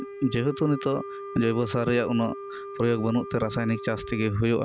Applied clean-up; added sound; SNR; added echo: none; Wind instrument, woodwind instrument; 12 dB; none.